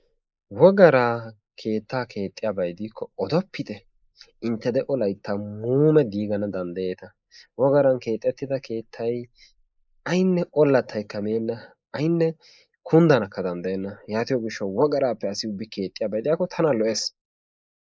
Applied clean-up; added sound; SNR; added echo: neural mask model Resemble Enhance denoiser.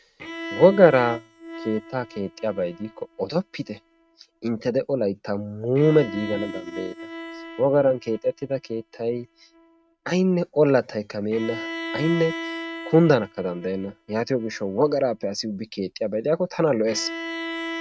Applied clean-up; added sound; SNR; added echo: neural mask model RNNoise.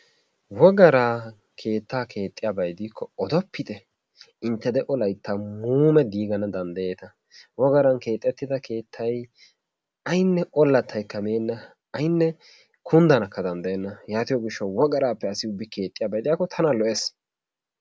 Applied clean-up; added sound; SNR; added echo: none; none; none; none.